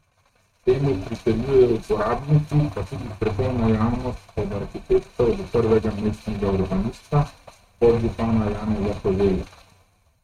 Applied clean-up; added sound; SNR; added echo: neural mask model RNNoise.